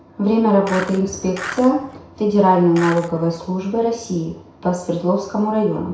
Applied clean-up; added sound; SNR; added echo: none; Skateboard; 12 dB; reverberation time 0.6 s.